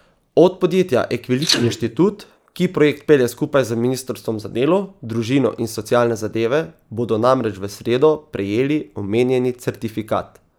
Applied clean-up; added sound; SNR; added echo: neural mask model Resemble Enhance denoiser.